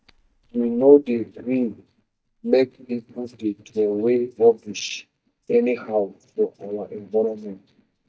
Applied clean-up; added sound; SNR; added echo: neural mask model DeepFilterNet 3.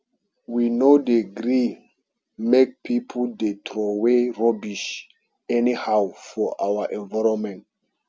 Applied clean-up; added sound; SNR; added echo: none; none; none; none.